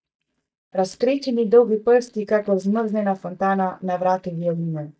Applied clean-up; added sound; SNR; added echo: neural mask model DeepFilterNet 3.